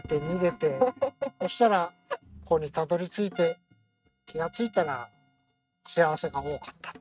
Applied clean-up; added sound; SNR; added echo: neural mask model RNNoise.